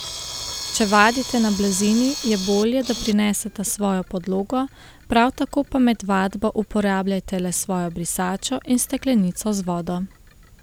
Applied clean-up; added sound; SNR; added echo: none; Camera; 14 dB; none.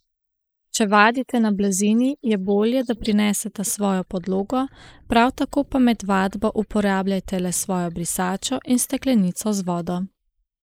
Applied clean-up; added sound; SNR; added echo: neural mask model Resemble Enhance denoiser.